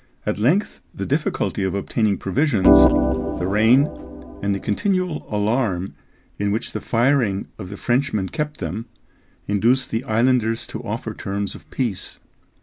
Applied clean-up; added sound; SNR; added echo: none; Organ; -2 dB; none.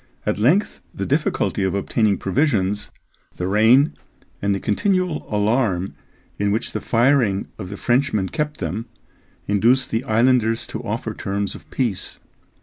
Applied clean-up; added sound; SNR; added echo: none; none; none; none.